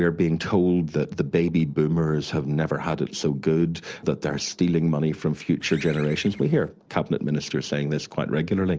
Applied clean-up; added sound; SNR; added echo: neural separator model SepFormer DNS4.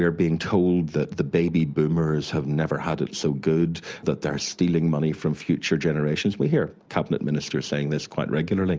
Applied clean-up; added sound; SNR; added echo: none; none; none; none.